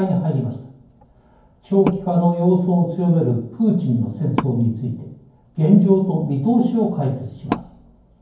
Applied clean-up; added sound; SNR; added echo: none; Wood; 15 dB; reverberation time 0.9 s.